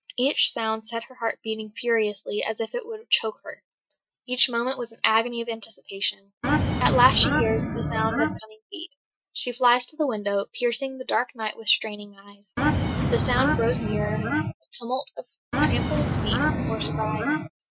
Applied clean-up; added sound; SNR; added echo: classical method Wiener filter.